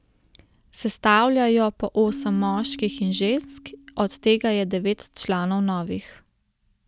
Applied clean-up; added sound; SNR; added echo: neural mask model DeepFilterNet 3.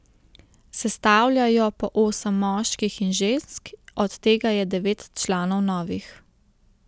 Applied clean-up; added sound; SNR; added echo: none; none; none; none.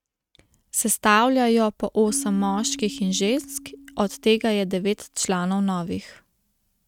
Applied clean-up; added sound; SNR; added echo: neural mask model RNNoise.